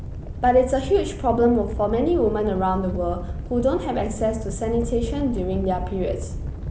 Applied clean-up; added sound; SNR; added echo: none; Animal; 7 dB; none.